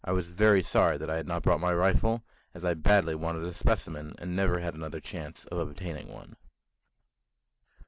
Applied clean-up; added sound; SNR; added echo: none; none; none; none.